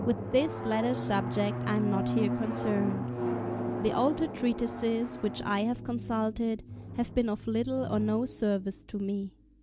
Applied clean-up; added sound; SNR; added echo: none; Drum; 5 dB; none.